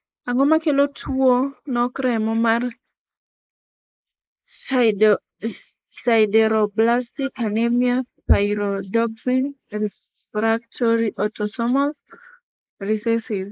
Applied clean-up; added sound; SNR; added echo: neural mask model Resemble Enhance denoiser.